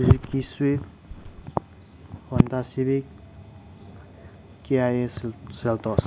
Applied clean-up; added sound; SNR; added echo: none; Run; 18 dB; none.